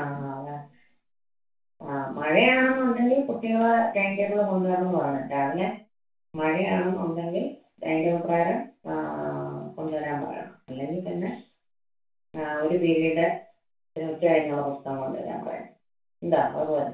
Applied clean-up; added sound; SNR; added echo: none; none; none; reverberation time 0.3 s.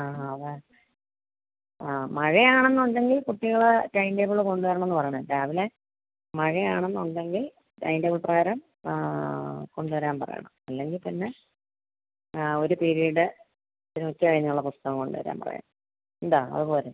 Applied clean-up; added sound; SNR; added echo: none; none; none; none.